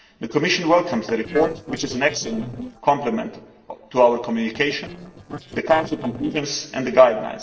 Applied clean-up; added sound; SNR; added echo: neural separator model SepFormer DNS4.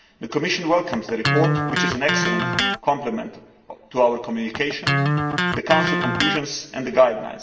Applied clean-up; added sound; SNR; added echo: none; Electric guitar; 0 dB; reverberation time 0.8 s.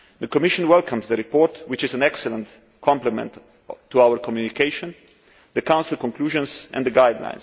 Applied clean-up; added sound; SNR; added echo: none; none; none; none.